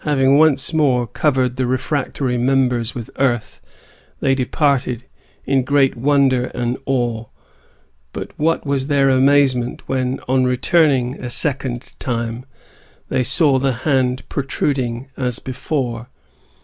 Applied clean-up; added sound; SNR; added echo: none; none; none; none.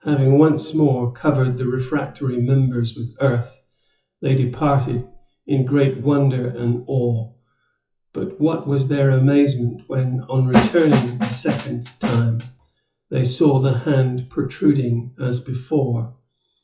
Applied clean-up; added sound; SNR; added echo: classical method WPE with log-MMSE.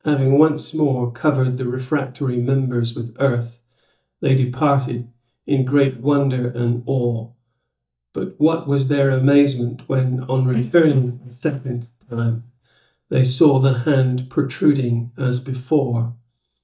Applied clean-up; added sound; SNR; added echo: neural mask model DeepFilterNet 3.